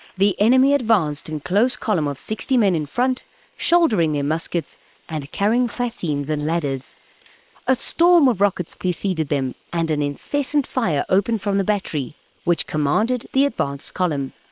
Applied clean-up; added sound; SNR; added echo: neural separator model SepFormer WHAM!.